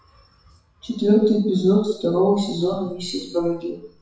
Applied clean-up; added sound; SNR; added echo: classical method WPE with log-MMSE.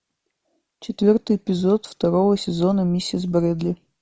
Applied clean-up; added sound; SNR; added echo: none; none; none; none.